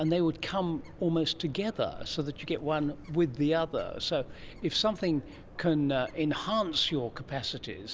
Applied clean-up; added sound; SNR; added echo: none; Bird; 19 dB; none.